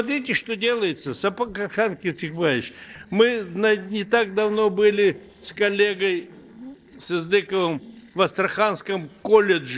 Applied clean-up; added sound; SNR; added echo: neural separator model SepFormer DNS4.